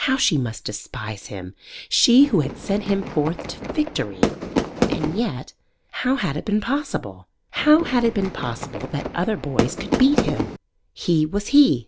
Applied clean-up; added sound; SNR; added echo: none; Fireworks; 4 dB; none.